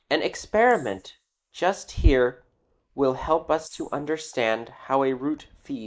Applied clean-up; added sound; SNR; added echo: neural mask model Resemble Enhance denoiser.